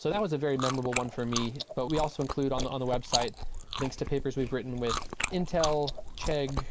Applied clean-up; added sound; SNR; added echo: neural mask model Resemble Enhance denoiser.